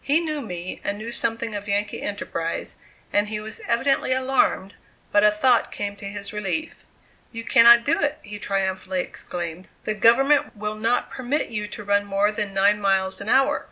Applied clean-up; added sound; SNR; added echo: none; none; none; none.